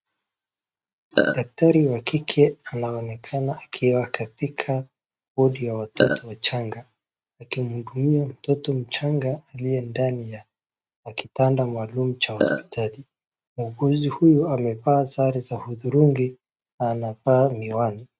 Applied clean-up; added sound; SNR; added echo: neural mask model RNNoise.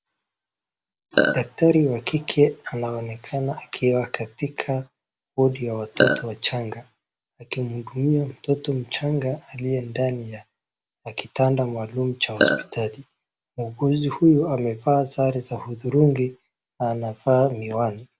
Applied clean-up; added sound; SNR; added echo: none; Burping, eructation; -3 dB; none.